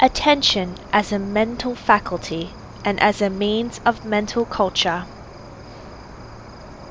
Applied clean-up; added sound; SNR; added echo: none; Cricket; 16 dB; none.